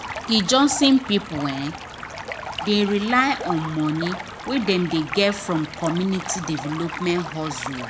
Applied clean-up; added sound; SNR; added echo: none; Stream; 10 dB; none.